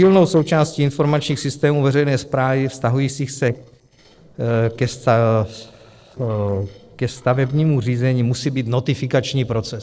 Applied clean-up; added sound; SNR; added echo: neural separator model SepFormer DNS4.